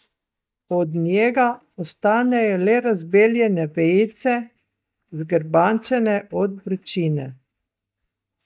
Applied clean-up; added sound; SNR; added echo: neural mask model DeepFilterNet 3.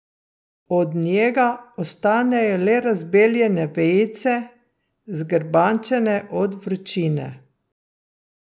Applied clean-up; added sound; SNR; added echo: none; none; none; none.